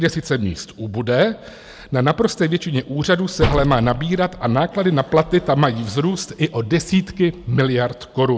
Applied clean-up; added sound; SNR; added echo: none; Slam; 5 dB; none.